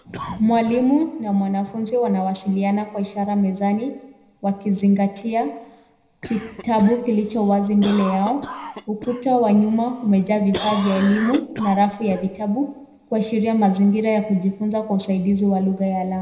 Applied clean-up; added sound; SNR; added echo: none; Cough; 17 dB; reverberation time 0.8 s.